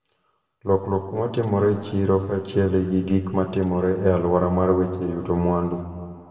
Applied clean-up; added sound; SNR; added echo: none; none; none; reverberation time 2.0 s.